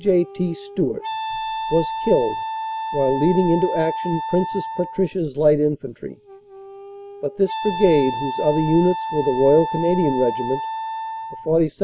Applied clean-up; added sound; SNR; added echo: none; Wind instrument, woodwind instrument; 7 dB; none.